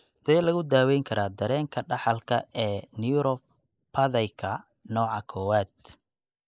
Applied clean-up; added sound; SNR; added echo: neural mask model Resemble Enhance denoiser.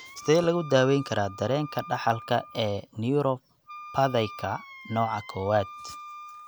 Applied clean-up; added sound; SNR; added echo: none; Wind instrument, woodwind instrument; 17 dB; none.